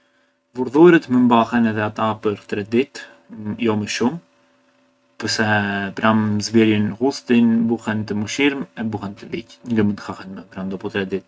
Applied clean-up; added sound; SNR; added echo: none; none; none; none.